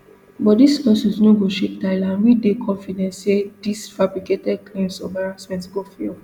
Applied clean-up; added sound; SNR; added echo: none; none; none; none.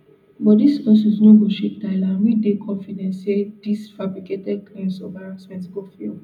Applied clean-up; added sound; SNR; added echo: none; none; none; reverberation time 0.4 s.